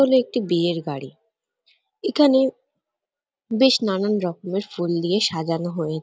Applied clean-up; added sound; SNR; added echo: none; none; none; none.